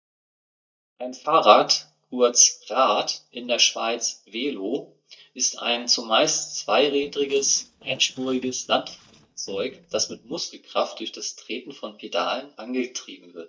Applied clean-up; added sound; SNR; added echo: neural mask model DeepFilterNet 3.